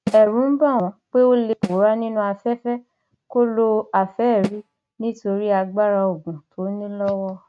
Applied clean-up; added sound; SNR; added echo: neural mask model RNNoise.